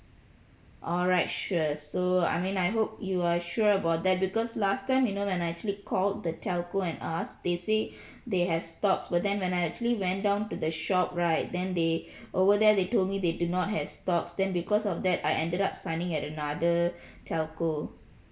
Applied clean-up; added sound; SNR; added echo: none; none; none; none.